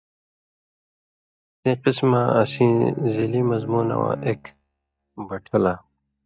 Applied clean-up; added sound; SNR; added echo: neural mask model DeepFilterNet 3.